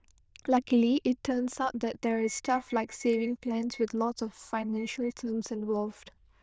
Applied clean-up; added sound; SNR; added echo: neural diffusion model UNIVERSE++.